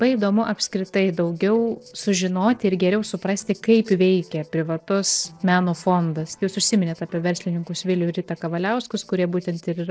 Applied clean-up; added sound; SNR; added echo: neural separator model SepFormer DNS4.